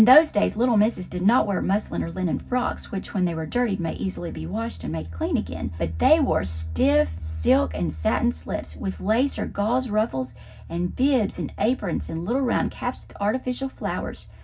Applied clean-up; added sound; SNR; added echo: none; none; none; reverberation time 0.4 s.